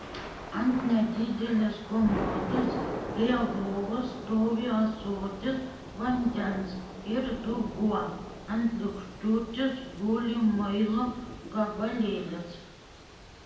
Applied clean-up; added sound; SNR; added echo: none; Thunder / Rain; 9 dB; reverberation time 0.9 s.